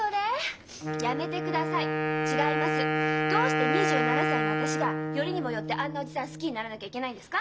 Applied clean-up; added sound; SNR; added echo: none; Wind instrument, woodwind instrument; -3 dB; none.